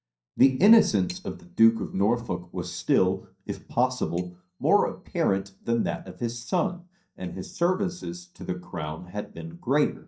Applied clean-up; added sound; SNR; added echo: neural mask model DeepFilterNet 3.